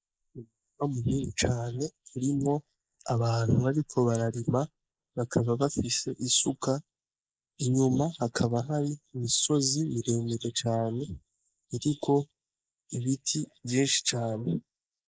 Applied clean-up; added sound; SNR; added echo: neural mask model Resemble Enhance denoiser.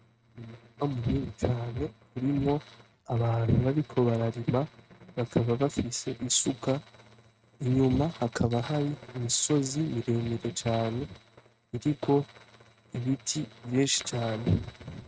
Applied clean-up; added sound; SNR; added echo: neural mask model RNNoise.